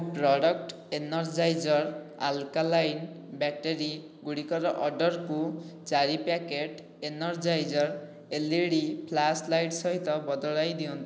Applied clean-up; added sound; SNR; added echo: none; none; none; none.